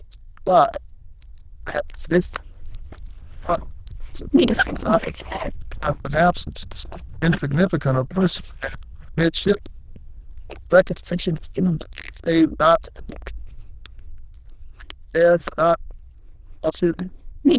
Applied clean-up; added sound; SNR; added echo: neural diffusion model UNIVERSE++.